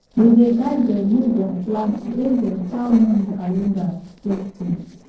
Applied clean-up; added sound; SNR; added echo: neural separator model SepFormer DNS4.